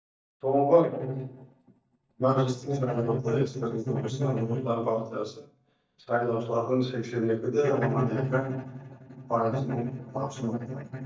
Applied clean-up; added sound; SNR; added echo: neural mask model DeepFilterNet 3.